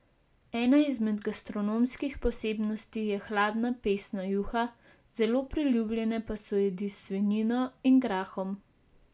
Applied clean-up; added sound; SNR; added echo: none; none; none; none.